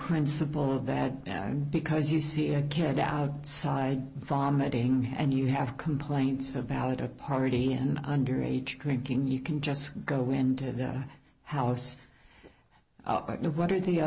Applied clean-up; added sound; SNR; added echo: none; none; none; none.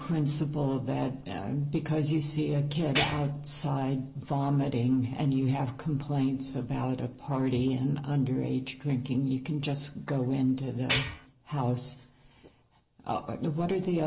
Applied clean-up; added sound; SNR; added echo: none; Tools; 2 dB; reverberation time 0.9 s.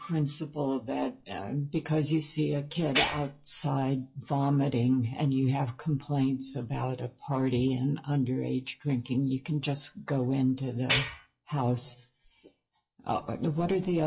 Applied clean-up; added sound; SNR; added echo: classical method WPE with log-MMSE.